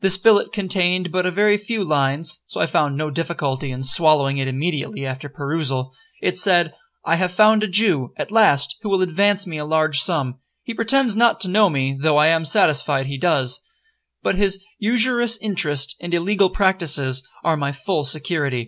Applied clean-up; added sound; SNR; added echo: none; none; none; none.